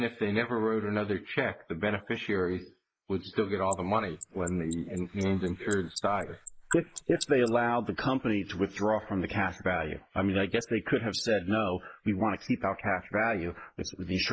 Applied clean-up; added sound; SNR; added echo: neural mask model Resemble Enhance denoiser.